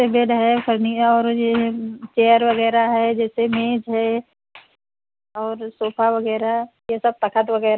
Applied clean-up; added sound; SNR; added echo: none; none; none; none.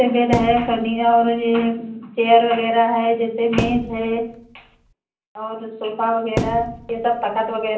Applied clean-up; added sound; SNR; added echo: none; Thump, thud; 9 dB; reverberation time 0.6 s.